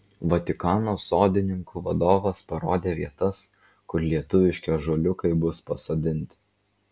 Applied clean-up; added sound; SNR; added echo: none; none; none; none.